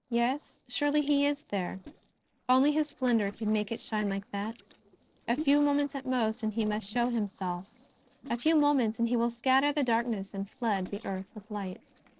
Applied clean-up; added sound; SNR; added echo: neural separator model SepFormer DNS4.